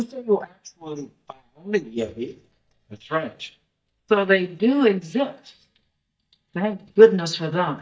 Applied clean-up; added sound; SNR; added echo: neural mask model DeepFilterNet 3.